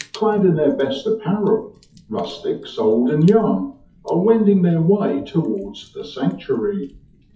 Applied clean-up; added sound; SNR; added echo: classical method WPE with log-MMSE.